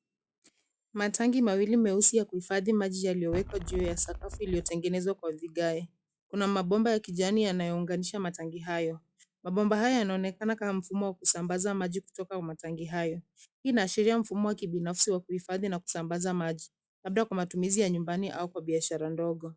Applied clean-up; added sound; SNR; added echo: classical method log-MMSE.